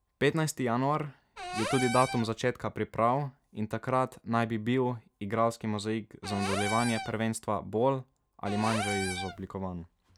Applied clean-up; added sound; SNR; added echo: none; Cupboard open or close / Door; 6 dB; none.